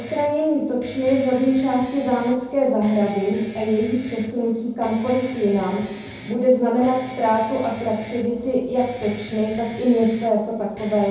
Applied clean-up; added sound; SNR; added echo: none; Guitar; 19 dB; reverberation time 0.9 s.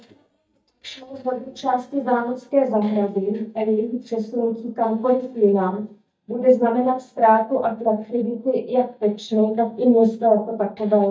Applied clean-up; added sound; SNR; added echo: neural mask model DeepFilterNet 3.